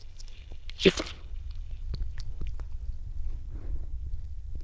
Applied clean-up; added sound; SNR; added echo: neural diffusion model UNIVERSE++.